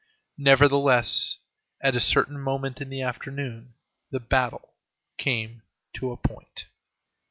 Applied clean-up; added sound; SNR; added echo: none; none; none; none.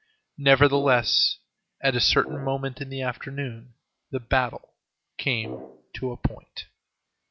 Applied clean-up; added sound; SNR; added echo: none; Brass instrument; 15 dB; none.